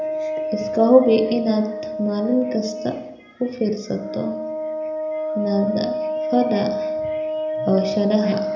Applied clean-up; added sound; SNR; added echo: none; Wind instrument, woodwind instrument; 4 dB; reverberation time 0.7 s.